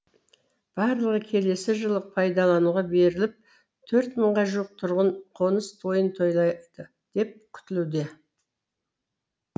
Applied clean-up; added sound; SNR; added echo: none; none; none; none.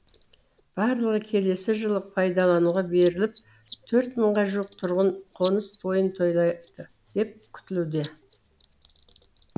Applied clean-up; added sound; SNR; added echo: none; Bird; 15 dB; none.